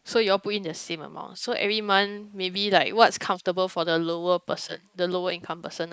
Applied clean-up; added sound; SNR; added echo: neural mask model Resemble Enhance denoiser.